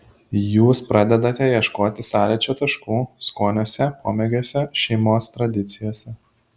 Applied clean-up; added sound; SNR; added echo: none; none; none; none.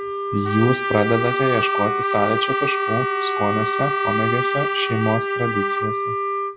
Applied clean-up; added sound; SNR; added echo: none; Wind instrument, woodwind instrument + Trumpet; -1 dB; none.